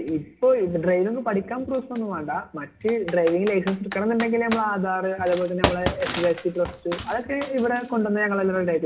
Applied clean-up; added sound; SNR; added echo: none; Computer keyboard; 11 dB; reverberation time 0.3 s.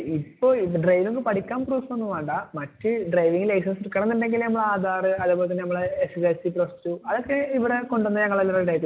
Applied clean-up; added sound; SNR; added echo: none; none; none; none.